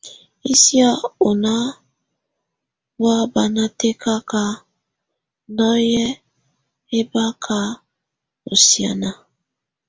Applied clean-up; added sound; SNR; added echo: none; none; none; none.